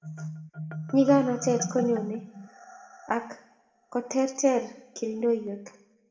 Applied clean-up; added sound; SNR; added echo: none; Marimba, xylophone; 12 dB; reverberation time 0.6 s.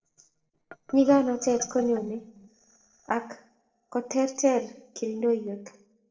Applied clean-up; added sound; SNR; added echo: neural separator model SepFormer DNS4.